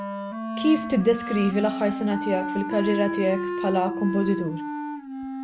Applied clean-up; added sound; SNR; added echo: none; Wind instrument, woodwind instrument; 5 dB; none.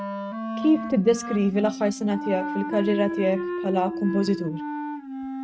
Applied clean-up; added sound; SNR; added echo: neural mask model RNNoise.